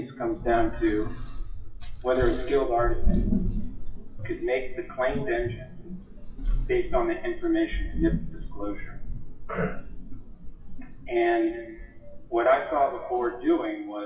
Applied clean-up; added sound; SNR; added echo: classical method WPE with log-MMSE.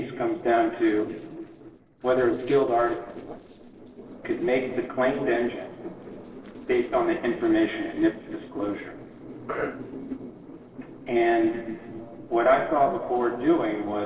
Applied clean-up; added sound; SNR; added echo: neural separator model SepFormer DNS4.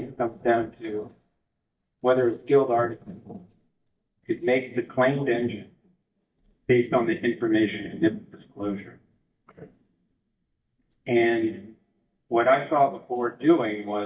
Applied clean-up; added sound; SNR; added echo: neural mask model DeepFilterNet 3.